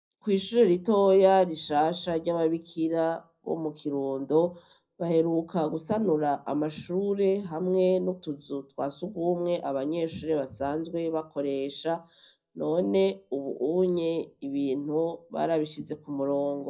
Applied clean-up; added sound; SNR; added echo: none; none; none; reverberation time 0.4 s.